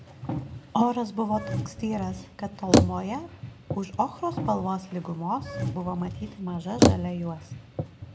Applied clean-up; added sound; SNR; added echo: none; Bicycle; -1 dB; reverberation time 0.4 s.